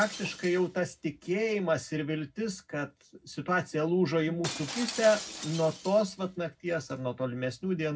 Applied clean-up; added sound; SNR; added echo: none; Shatter; 15 dB; reverberation time 0.4 s.